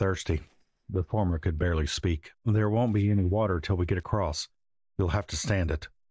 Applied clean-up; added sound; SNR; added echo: neural mask model DeepFilterNet 3.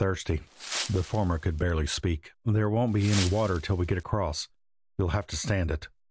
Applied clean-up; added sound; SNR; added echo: none; Wind; 10 dB; none.